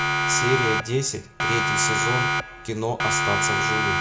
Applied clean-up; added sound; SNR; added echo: none; Siren; -3 dB; none.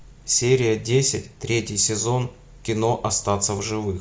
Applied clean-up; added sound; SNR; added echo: none; none; none; none.